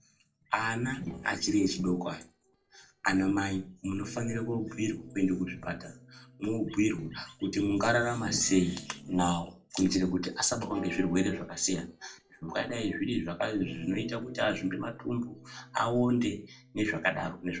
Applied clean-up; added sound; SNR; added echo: neural separator model SepFormer DNS4.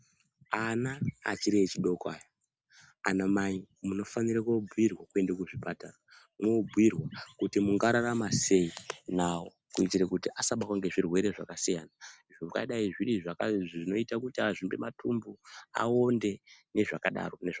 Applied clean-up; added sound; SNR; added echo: none; none; none; none.